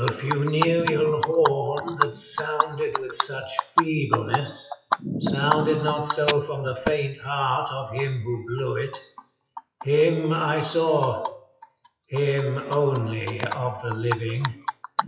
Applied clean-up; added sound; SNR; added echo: classical method WPE with log-MMSE.